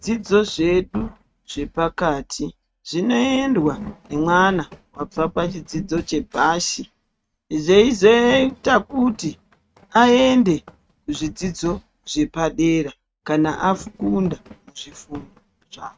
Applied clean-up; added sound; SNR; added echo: neural mask model RNNoise.